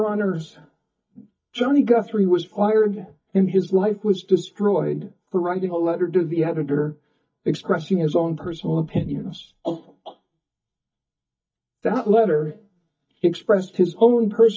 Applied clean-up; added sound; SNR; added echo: neural mask model DeepFilterNet 3.